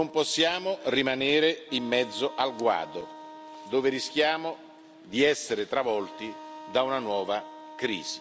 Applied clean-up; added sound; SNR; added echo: none; Wind instrument, woodwind instrument; 17 dB; none.